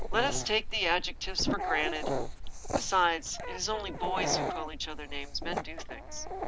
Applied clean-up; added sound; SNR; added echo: none; Dog; 1 dB; none.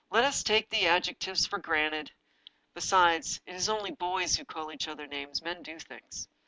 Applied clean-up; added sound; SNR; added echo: none; none; none; none.